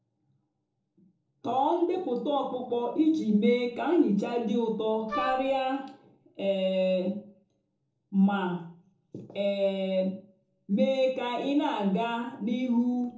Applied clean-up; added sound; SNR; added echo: neural separator model SepFormer DNS4.